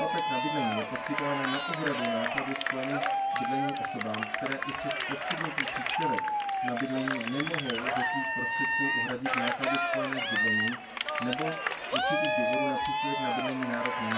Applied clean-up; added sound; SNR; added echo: none; Cheering; -5 dB; reverberation time 0.2 s.